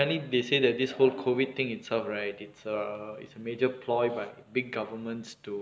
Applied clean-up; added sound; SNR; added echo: none; none; none; none.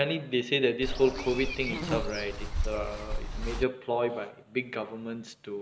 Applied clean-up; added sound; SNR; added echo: none; Walk, footsteps / Insect; 2 dB; none.